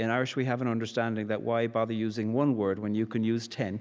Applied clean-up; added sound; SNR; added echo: none; none; none; none.